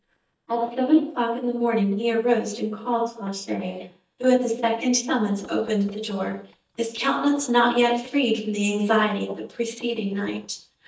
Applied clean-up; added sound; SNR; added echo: neural mask model DeepFilterNet 3.